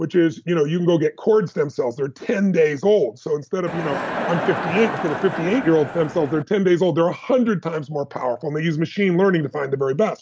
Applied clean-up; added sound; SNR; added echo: none; Crowd; 7 dB; none.